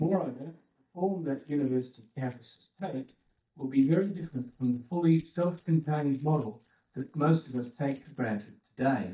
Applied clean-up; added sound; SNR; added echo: neural mask model DeepFilterNet 3.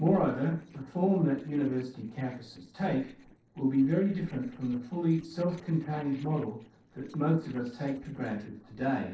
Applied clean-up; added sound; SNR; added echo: neural separator model SepFormer DNS4.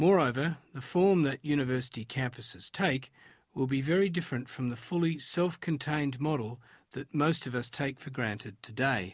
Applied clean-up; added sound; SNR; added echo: none; none; none; none.